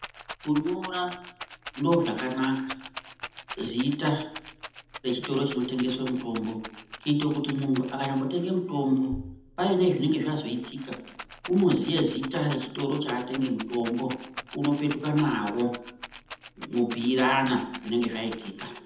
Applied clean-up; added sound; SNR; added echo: none; Rattle; 14 dB; reverberation time 0.8 s.